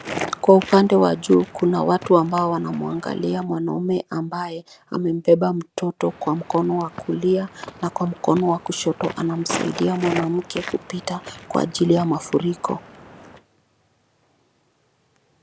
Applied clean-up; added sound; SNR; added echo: none; Walk, footsteps; 15 dB; none.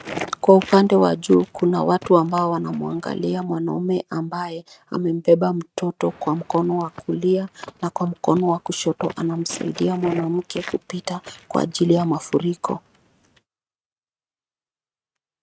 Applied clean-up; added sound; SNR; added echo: neural mask model RNNoise.